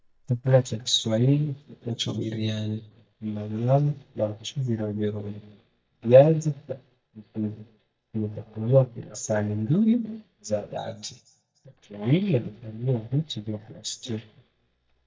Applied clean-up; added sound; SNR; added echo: neural mask model DeepFilterNet 3.